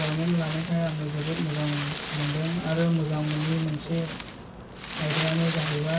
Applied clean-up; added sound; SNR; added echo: none; Wind; 8 dB; reverberation time 0.1 s.